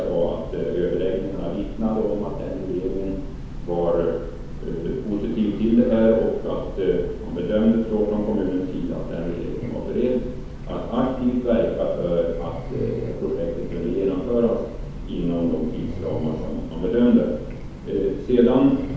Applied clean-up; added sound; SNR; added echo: none; Train; 9 dB; reverberation time 0.9 s.